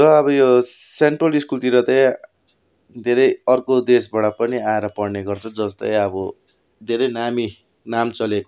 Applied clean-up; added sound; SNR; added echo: none; none; none; none.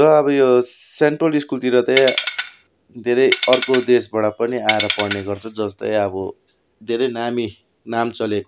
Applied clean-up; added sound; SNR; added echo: none; Tools; 5 dB; none.